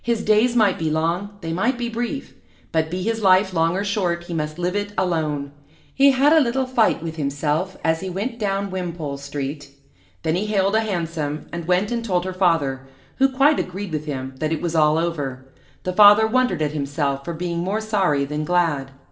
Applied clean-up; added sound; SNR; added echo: none; none; none; reverberation time 0.5 s.